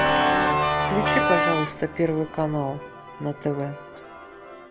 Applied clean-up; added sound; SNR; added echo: none; Organ; -2 dB; none.